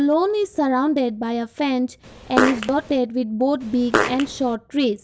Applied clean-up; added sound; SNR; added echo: none; Fart; 3 dB; none.